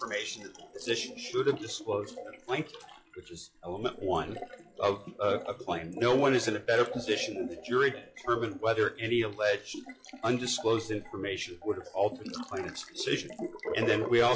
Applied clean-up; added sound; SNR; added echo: classical method log-MMSE.